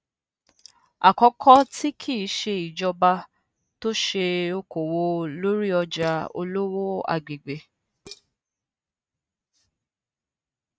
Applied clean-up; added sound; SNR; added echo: neural mask model RNNoise.